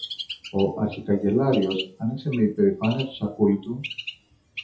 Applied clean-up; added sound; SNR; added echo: classical method WPE with log-MMSE.